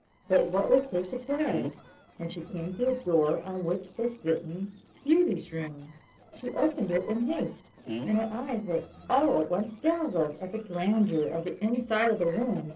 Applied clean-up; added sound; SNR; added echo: neural separator model SepFormer DNS4.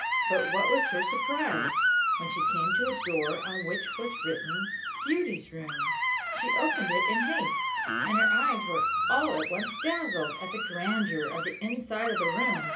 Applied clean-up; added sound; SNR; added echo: none; Screech; -3 dB; reverberation time 0.3 s.